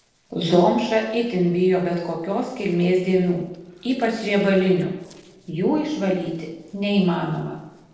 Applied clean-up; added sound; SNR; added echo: neural separator model SepFormer DNS4.